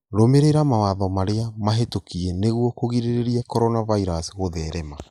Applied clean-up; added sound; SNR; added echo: neural mask model Resemble Enhance denoiser.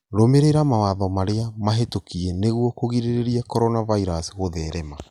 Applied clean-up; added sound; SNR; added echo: none; none; none; none.